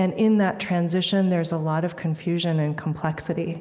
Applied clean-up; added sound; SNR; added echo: none; none; none; none.